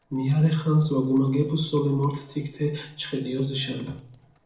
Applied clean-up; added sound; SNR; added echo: neural separator model SepFormer DNS4.